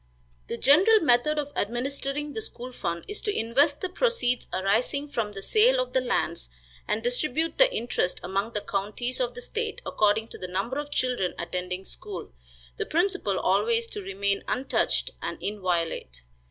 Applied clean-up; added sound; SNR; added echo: none; none; none; none.